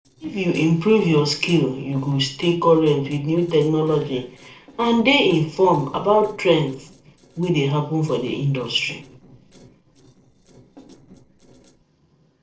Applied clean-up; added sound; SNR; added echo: neural separator model SepFormer DNS4.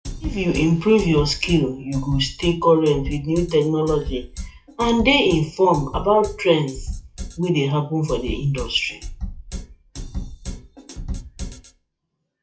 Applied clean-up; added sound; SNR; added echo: classical method WPE with log-MMSE.